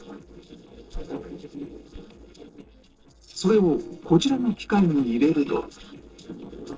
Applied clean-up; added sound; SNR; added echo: neural separator model SepFormer DNS4.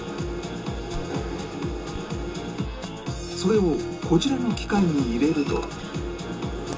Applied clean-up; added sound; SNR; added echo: none; Hands; 20 dB; reverberation time 0.2 s.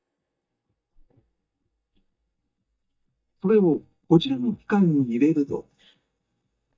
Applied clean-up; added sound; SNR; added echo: neural mask model DeepFilterNet 3.